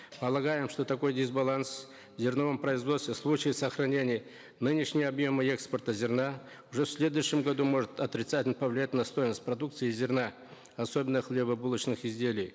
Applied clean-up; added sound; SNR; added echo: none; none; none; none.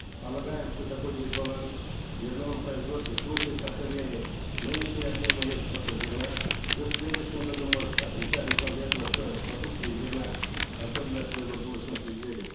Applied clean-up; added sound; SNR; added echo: none; Fire; -4 dB; reverberation time 0.7 s.